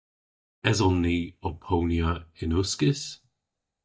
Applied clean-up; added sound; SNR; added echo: neural mask model DeepFilterNet 3.